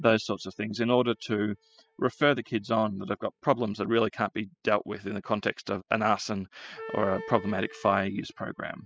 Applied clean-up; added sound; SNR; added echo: classical method spectral subtraction.